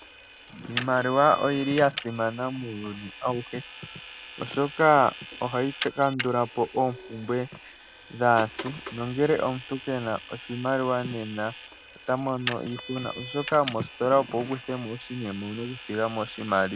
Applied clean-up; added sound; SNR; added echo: none; Vehicle; 13 dB; none.